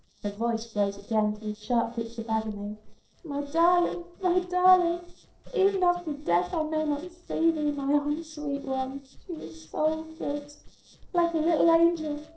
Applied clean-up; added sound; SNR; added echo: neural separator model SepFormer DNS4.